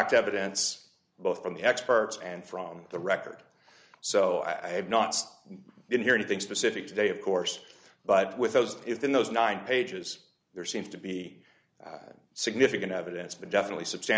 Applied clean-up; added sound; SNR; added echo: none; none; none; none.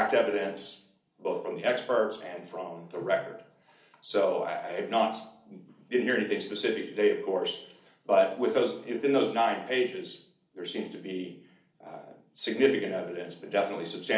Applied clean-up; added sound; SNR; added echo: none; none; none; reverberation time 0.4 s.